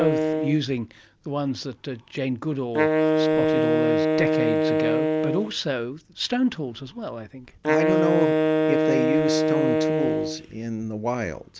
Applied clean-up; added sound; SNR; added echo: none; Wind instrument, woodwind instrument; -4 dB; none.